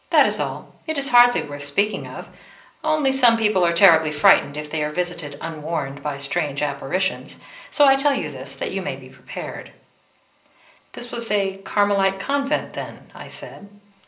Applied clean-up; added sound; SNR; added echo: none; none; none; reverberation time 0.5 s.